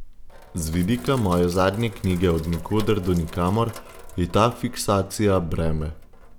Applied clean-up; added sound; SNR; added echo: none; Sink (filling or washing); 17 dB; none.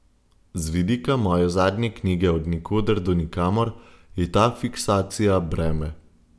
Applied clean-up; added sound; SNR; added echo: none; none; none; none.